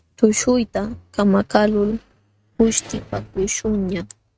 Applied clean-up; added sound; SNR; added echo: neural mask model RNNoise.